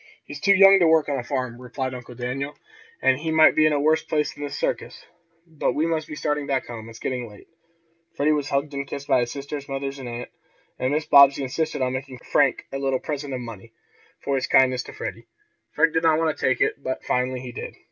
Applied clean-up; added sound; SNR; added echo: none; none; none; none.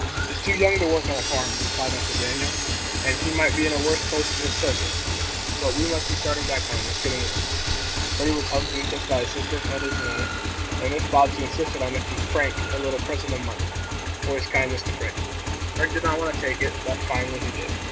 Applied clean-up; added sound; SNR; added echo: none; Sawing + Motorcycle / Engine; -1 dB; none.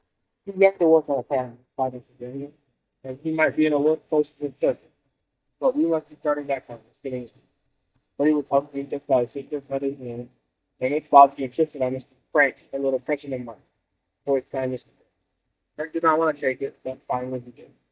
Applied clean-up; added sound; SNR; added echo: neural mask model DeepFilterNet 3.